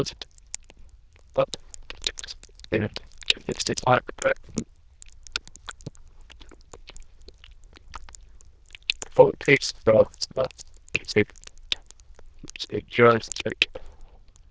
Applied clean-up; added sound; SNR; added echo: neural diffusion model UNIVERSE++.